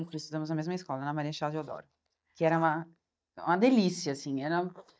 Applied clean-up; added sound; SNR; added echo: neural mask model DeepFilterNet 3.